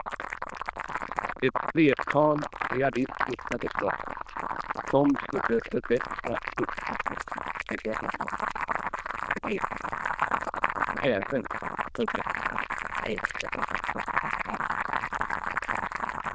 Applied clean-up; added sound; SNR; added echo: neural diffusion model UNIVERSE++.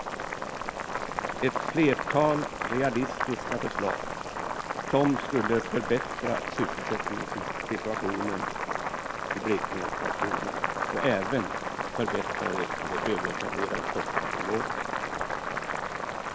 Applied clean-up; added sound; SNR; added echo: none; Boiling; 1 dB; none.